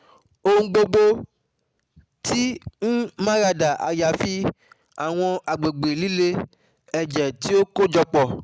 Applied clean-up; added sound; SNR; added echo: none; none; none; none.